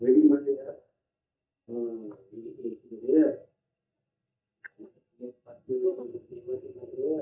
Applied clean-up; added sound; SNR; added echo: neural mask model DeepFilterNet 3.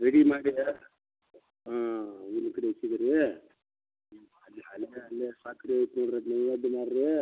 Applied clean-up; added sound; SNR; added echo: none; none; none; none.